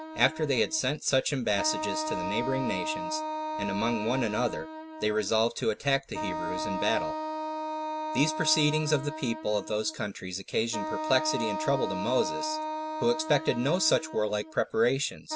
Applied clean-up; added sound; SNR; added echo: none; Wind instrument, woodwind instrument; 6 dB; none.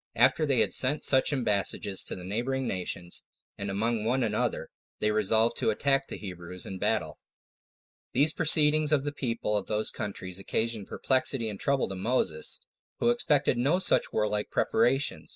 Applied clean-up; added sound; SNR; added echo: neural mask model Resemble Enhance denoiser.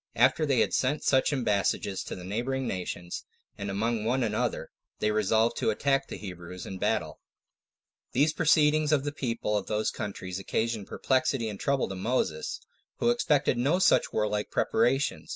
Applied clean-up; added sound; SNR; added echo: none; none; none; none.